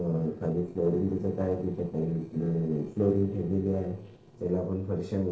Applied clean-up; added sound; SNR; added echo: neural separator model SepFormer DNS4.